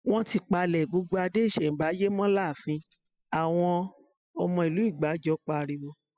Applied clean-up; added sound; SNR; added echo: classical method spectral subtraction.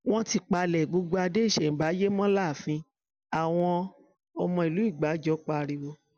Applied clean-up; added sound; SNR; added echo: none; none; none; none.